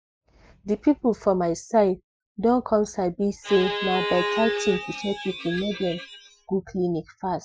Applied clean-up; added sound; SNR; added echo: classical method Wiener filter.